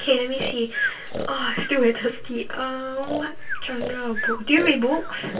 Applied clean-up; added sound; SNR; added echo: none; Breathing; 9 dB; reverberation time 0.1 s.